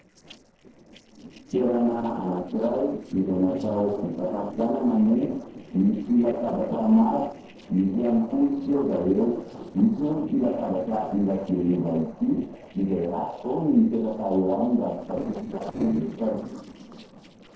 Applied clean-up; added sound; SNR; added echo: neural separator model SepFormer DNS4.